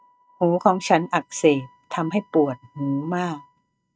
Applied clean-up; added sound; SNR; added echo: neural mask model RNNoise.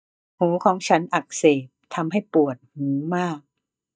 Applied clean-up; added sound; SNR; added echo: neural mask model DeepFilterNet 3.